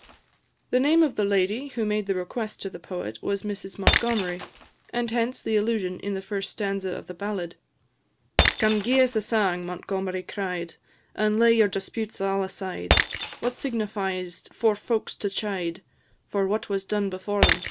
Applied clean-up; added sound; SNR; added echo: none; Shatter; 6 dB; none.